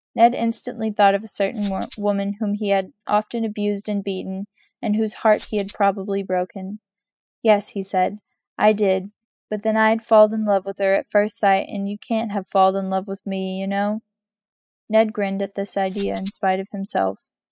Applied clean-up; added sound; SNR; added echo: classical method spectral subtraction.